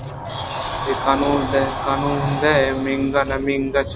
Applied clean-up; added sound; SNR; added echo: none; Sliding door; 6 dB; none.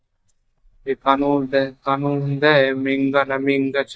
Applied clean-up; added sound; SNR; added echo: neural mask model DeepFilterNet 3.